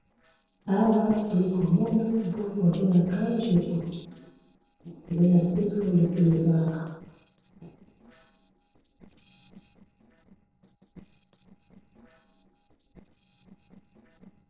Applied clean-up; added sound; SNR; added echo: neural separator model SepFormer DNS4.